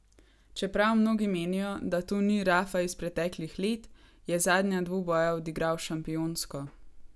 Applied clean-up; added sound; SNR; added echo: none; none; none; none.